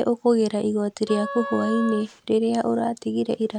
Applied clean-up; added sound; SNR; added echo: none; Wind instrument, woodwind instrument; 11 dB; none.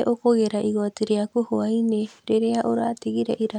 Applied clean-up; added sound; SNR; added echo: none; none; none; none.